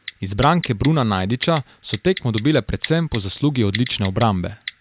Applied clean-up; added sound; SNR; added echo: none; Typing; 15 dB; none.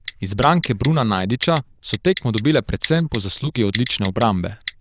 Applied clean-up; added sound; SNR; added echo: neural diffusion model UNIVERSE++.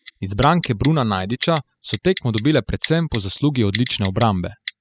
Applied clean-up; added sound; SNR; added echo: classical method spectral subtraction.